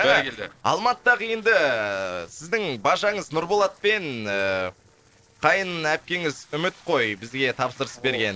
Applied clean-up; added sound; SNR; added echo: neural separator model SepFormer DNS4.